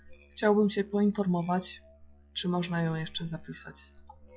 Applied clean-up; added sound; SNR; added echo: classical method log-MMSE.